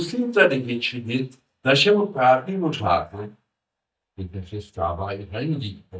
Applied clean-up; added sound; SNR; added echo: neural mask model DeepFilterNet 3.